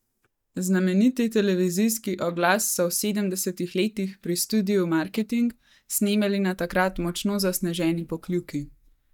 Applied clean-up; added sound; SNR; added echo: neural mask model DeepFilterNet 3.